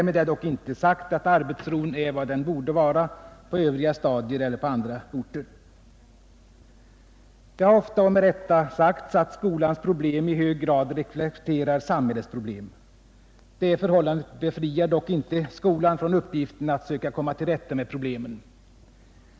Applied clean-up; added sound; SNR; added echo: none; none; none; none.